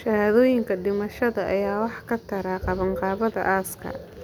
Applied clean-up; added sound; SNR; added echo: none; none; none; none.